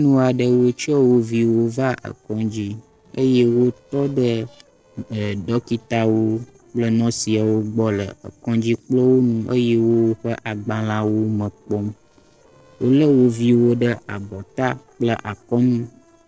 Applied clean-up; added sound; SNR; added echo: neural separator model SepFormer DNS4.